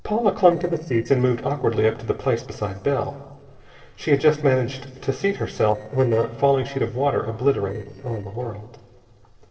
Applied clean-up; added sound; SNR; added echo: neural separator model SepFormer DNS4.